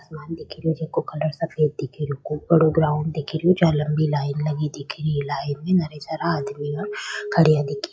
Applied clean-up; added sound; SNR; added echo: classical method log-MMSE.